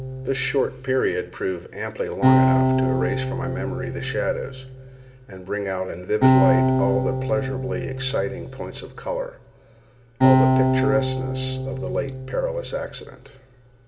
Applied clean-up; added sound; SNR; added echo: none; Acoustic guitar; -3 dB; reverberation time 2.2 s.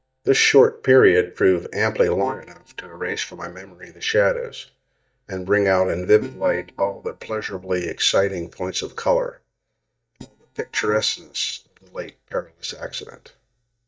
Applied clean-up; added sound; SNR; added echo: neural mask model DeepFilterNet 3.